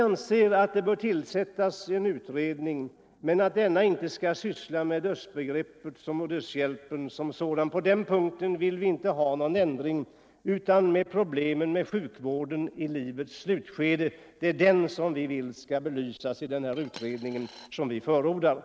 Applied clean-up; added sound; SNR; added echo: neural separator model SepFormer DNS4.